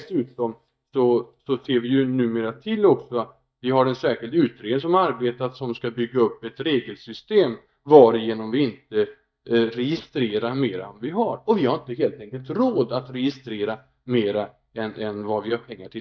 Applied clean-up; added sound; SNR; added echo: neural mask model DeepFilterNet 3.